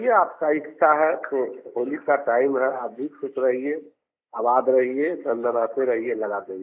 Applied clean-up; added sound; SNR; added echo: neural mask model Resemble Enhance denoiser.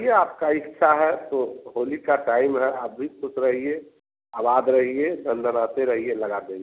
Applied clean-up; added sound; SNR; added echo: none; none; none; none.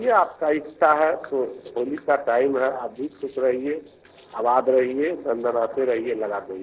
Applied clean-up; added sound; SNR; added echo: neural separator model SepFormer DNS4.